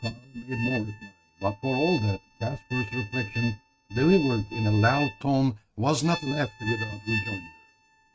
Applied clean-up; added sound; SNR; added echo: neural mask model RNNoise.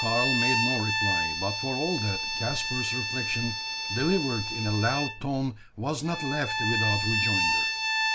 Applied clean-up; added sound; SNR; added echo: none; Bowed string instrument; -1 dB; none.